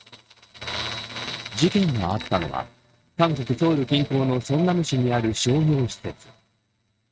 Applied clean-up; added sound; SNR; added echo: neural mask model RNNoise.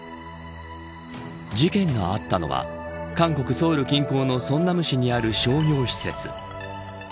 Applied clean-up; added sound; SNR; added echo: none; none; none; none.